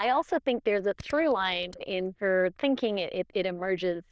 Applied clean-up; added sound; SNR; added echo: neural diffusion model UNIVERSE++.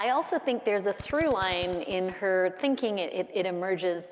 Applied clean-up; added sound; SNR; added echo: none; Drill; 17 dB; none.